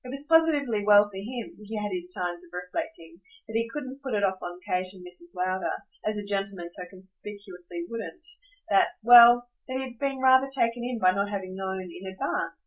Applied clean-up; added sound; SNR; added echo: none; none; none; none.